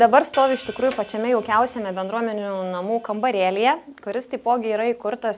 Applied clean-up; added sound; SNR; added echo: none; Hi-hat; 18 dB; none.